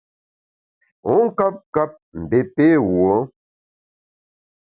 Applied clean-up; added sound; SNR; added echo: none; none; none; none.